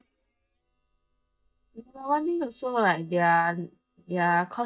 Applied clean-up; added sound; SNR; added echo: neural mask model DeepFilterNet 3.